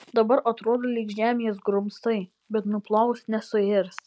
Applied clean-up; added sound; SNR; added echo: none; none; none; none.